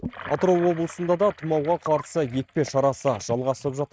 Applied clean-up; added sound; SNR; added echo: neural mask model RNNoise.